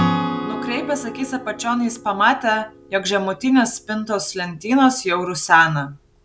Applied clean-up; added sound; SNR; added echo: none; Acoustic guitar / Strum; 9 dB; none.